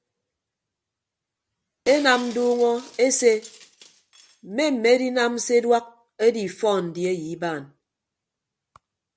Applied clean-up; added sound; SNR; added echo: none; Shatter; 20 dB; none.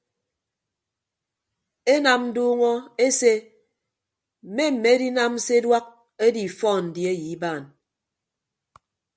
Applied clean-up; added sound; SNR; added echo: none; none; none; none.